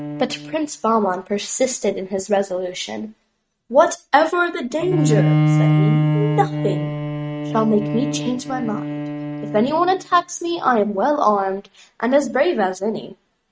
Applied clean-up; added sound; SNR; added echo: neural mask model RNNoise.